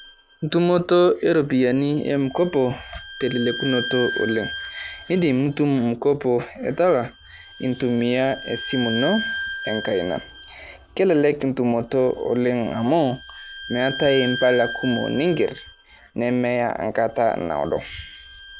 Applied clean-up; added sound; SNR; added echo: none; Bowed string instrument; 12 dB; none.